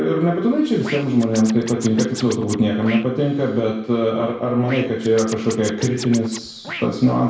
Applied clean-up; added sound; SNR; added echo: none; Scratching (performance technique); 15 dB; reverberation time 0.6 s.